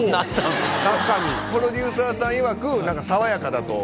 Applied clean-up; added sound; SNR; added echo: none; none; none; none.